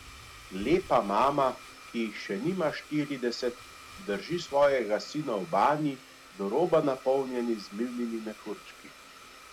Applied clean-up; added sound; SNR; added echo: none; Domestic sounds, home sounds; 19 dB; none.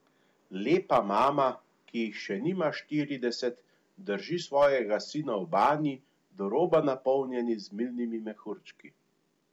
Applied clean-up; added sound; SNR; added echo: none; none; none; none.